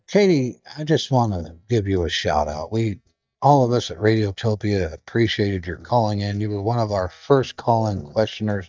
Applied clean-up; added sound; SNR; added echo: neural mask model DeepFilterNet 3.